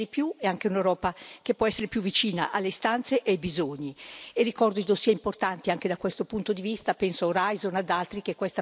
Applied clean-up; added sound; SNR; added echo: none; none; none; none.